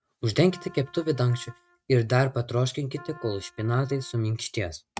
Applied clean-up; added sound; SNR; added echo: neural mask model RNNoise.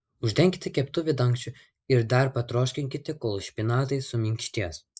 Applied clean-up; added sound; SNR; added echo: neural mask model Resemble Enhance denoiser.